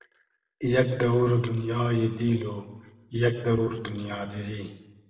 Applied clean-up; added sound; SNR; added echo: neural separator model SepFormer DNS4.